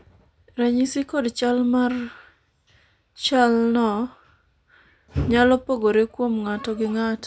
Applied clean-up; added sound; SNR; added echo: none; none; none; none.